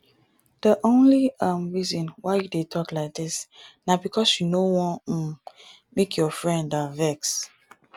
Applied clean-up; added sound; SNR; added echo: none; none; none; none.